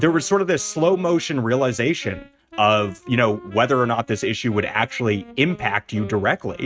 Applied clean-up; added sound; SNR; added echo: neural mask model RNNoise.